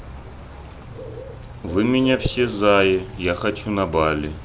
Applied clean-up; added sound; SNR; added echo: none; Bird / Rain; 14 dB; none.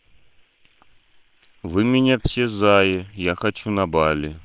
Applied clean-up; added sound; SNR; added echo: neural separator model SepFormer WHAM!.